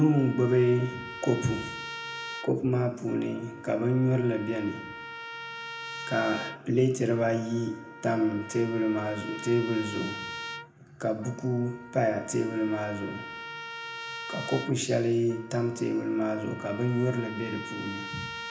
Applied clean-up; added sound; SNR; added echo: none; Trumpet; 12 dB; reverberation time 0.8 s.